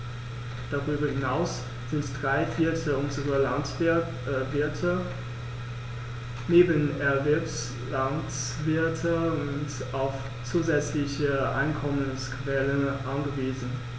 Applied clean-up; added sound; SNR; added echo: none; none; none; none.